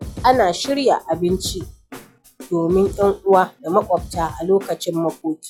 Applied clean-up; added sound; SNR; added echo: classical method log-MMSE.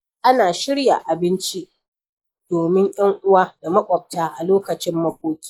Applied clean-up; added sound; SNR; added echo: neural mask model Resemble Enhance denoiser.